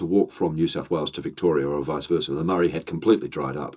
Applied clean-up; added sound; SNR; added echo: none; none; none; reverberation time 0.2 s.